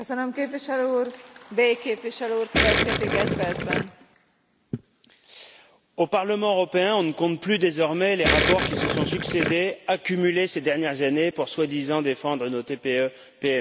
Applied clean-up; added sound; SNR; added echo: none; Gurgling; 0 dB; none.